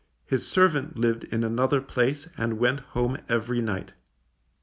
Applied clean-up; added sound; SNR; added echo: none; none; none; none.